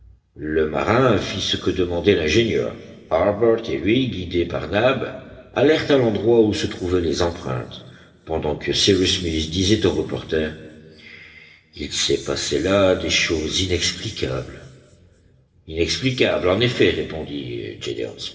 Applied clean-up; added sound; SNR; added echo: none; none; none; reverberation time 2.1 s.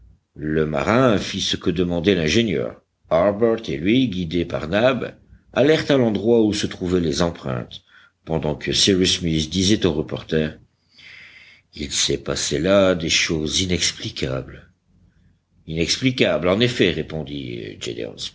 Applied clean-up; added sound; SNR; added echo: none; none; none; none.